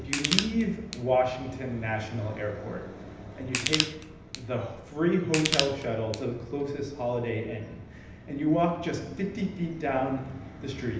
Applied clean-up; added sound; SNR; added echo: none; Crushing; 3 dB; reverberation time 0.9 s.